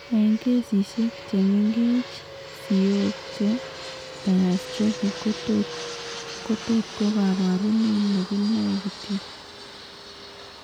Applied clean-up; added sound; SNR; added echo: none; Fixed-wing aircraft, airplane; 13 dB; none.